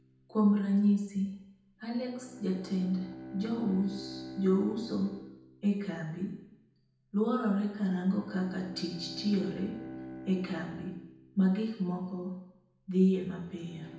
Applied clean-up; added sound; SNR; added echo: none; Bowed string instrument; 15 dB; reverberation time 0.9 s.